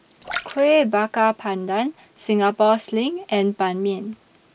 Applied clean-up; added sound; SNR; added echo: none; Splash, splatter; 16 dB; none.